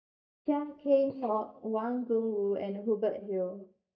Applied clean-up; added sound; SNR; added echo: neural mask model DeepFilterNet 3.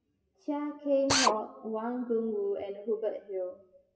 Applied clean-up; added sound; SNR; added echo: classical method WPE with log-MMSE.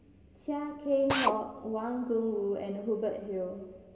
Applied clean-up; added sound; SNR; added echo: none; Drill; -2 dB; reverberation time 2.1 s.